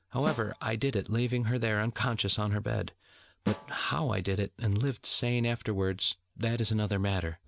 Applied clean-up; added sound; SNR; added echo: none; Snare drum; 11 dB; none.